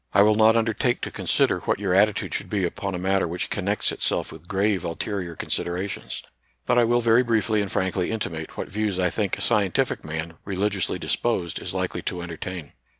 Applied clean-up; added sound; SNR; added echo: none; none; none; none.